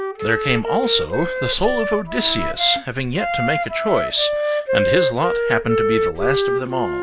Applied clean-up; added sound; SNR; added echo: none; Wind instrument, woodwind instrument; 1 dB; none.